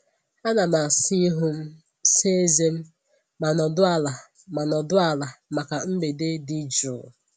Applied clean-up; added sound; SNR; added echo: none; none; none; none.